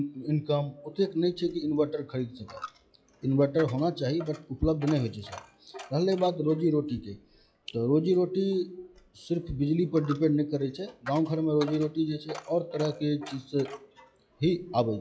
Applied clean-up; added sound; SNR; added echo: classical method log-MMSE.